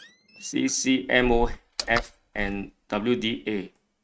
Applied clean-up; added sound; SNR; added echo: neural mask model RNNoise.